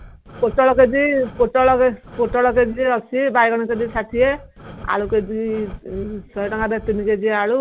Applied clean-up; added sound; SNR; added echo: none; Breathing; 18 dB; none.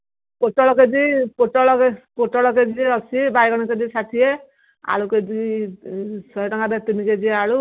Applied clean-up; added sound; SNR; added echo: none; none; none; none.